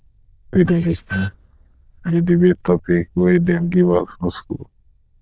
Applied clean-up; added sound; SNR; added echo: neural diffusion model UNIVERSE++.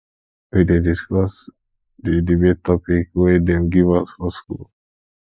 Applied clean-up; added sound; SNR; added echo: neural mask model Resemble Enhance denoiser.